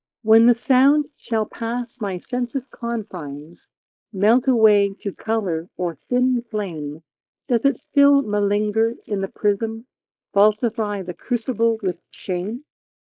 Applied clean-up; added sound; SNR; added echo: neural mask model Resemble Enhance denoiser.